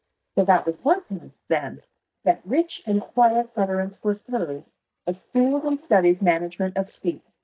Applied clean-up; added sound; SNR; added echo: neural mask model DeepFilterNet 3.